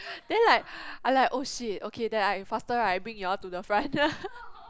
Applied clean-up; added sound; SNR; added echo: none; Thunder / Wind / Bird vocalization, bird call, bird song; 17 dB; none.